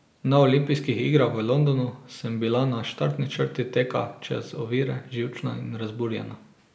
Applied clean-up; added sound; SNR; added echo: none; none; none; none.